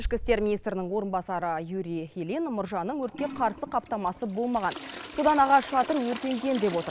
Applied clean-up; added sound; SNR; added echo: none; Trickle, dribble / Toilet flush; 12 dB; none.